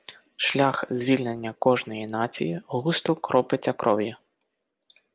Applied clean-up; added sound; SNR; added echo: none; none; none; none.